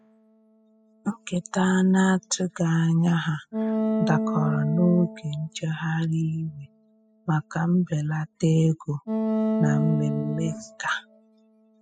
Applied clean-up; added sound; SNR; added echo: classical method spectral subtraction.